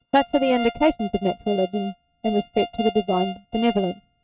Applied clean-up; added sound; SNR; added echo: neural mask model RNNoise.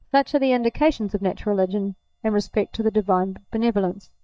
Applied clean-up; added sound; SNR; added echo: neural mask model DeepFilterNet 3.